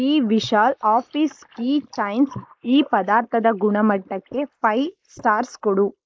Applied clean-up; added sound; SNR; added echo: neural mask model Resemble Enhance denoiser.